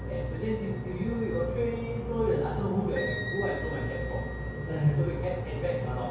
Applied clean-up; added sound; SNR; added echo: none; Wind instrument, woodwind instrument; 15 dB; reverberation time 0.6 s.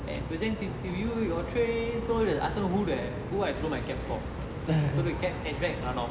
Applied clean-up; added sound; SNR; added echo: none; none; none; none.